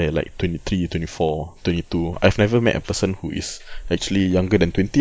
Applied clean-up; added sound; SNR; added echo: none; none; none; none.